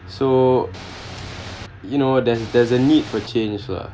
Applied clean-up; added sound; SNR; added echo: none; Ocean / Boat, Water vehicle; 16 dB; none.